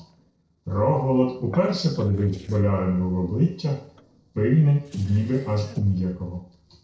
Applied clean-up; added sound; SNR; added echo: neural separator model SepFormer DNS4.